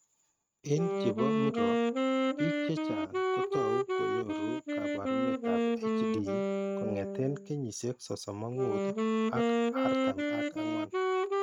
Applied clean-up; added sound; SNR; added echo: neural mask model RNNoise.